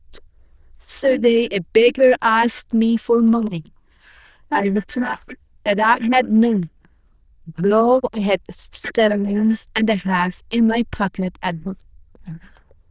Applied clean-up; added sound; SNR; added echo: neural diffusion model UNIVERSE++.